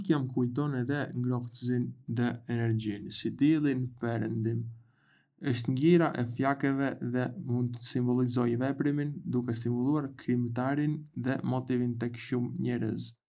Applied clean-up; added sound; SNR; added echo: neural mask model Resemble Enhance denoiser.